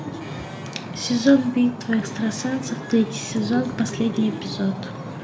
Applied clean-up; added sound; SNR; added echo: none; Wind / Ocean; 10 dB; reverberation time 0.4 s.